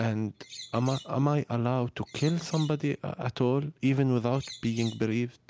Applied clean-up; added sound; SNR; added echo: none; Bird; 18 dB; none.